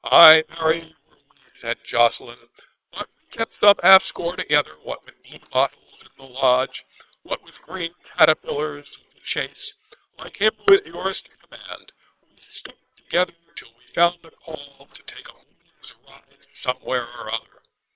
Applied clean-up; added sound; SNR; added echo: neural separator model SepFormer WHAM!.